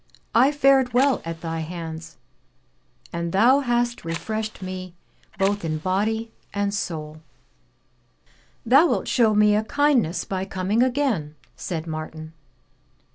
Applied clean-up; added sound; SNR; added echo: none; Fire; 17 dB; none.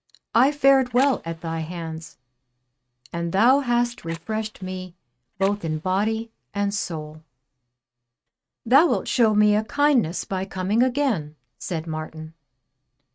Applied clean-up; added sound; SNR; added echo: neural mask model RNNoise.